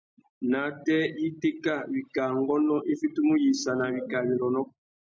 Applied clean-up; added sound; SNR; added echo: none; none; none; none.